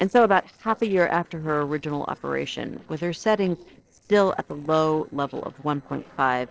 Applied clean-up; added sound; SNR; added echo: neural separator model SepFormer DNS4.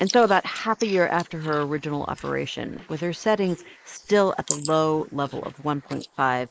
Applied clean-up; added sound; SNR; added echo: neural mask model Resemble Enhance denoiser.